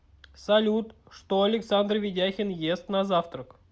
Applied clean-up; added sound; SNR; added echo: none; none; none; none.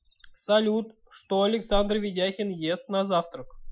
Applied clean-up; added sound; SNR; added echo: classical method Wiener filter.